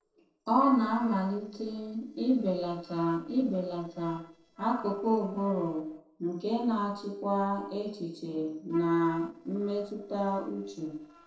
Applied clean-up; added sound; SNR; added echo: neural separator model SepFormer DNS4.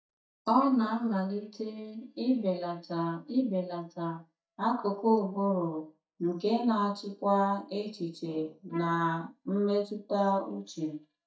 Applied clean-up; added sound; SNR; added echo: neural mask model DeepFilterNet 3.